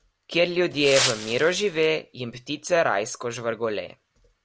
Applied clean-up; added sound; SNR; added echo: none; Wind; 4 dB; none.